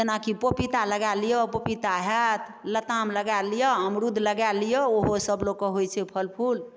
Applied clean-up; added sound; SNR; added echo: none; none; none; none.